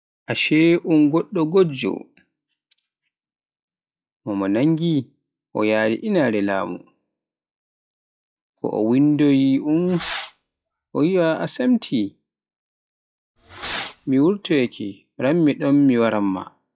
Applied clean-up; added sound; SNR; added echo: classical method log-MMSE.